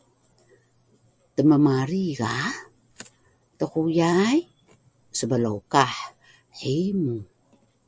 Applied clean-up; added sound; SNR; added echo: none; none; none; none.